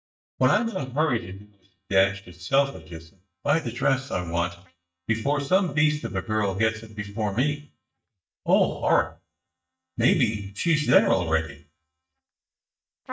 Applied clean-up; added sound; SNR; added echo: neural mask model DeepFilterNet 3.